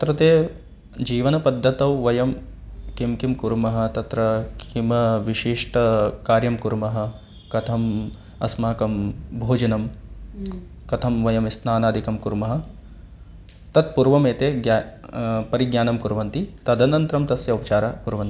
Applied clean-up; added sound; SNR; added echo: none; none; none; none.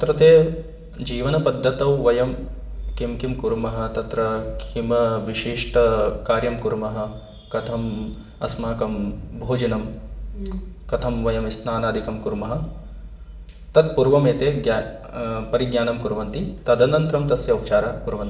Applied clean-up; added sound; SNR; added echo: none; none; none; reverberation time 0.9 s.